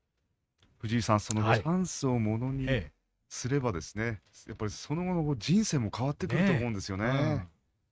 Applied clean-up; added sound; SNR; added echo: neural mask model RNNoise.